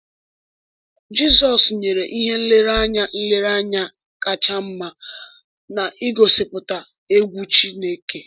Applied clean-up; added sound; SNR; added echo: none; Bass drum; 14 dB; none.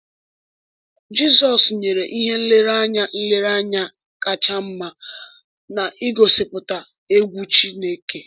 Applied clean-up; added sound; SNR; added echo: none; none; none; none.